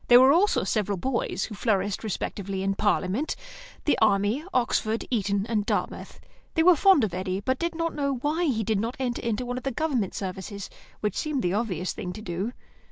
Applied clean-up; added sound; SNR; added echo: none; none; none; none.